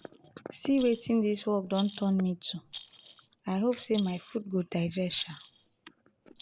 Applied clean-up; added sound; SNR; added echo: none; Rattle; 18 dB; none.